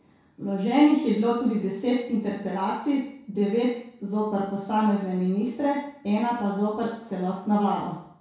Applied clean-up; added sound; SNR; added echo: none; none; none; reverberation time 0.6 s.